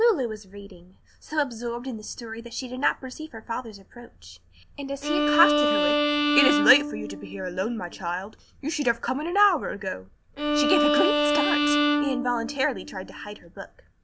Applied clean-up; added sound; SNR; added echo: none; Bowed string instrument; -3 dB; none.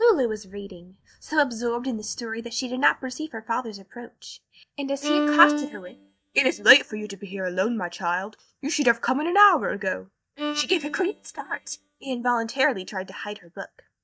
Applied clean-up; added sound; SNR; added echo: neural mask model DeepFilterNet 3.